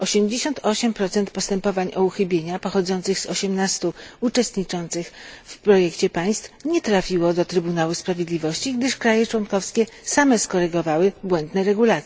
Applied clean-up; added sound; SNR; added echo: none; none; none; none.